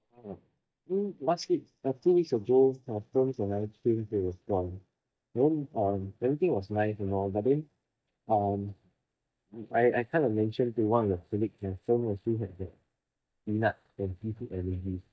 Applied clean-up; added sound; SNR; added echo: neural mask model DeepFilterNet 3.